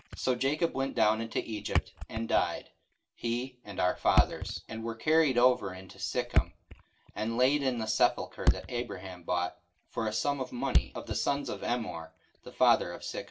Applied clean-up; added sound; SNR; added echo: none; Thump, thud; 5 dB; reverberation time 0.2 s.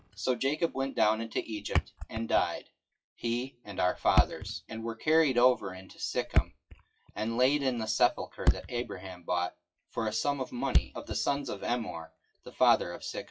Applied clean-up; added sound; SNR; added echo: classical method WPE with log-MMSE.